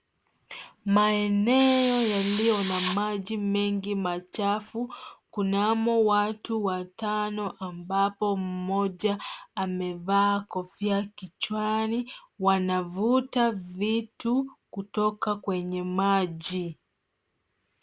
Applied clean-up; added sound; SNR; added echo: none; Hiss; 0 dB; none.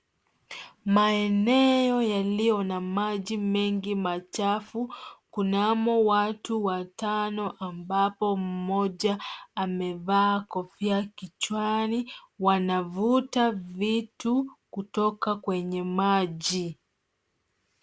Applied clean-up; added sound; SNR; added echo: none; none; none; none.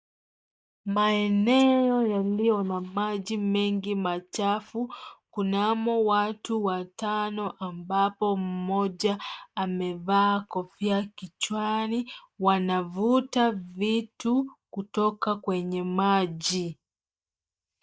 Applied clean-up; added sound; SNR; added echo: neural mask model DeepFilterNet 3.